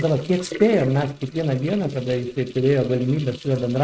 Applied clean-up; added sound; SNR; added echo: neural mask model RNNoise.